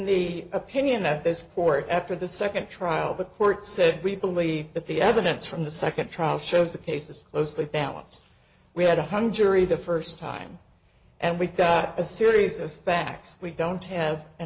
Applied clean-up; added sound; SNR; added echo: none; none; none; none.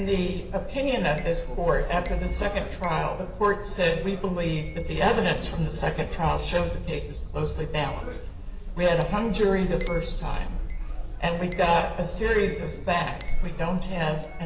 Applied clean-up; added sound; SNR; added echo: none; Chink, clink; 4 dB; reverberation time 0.9 s.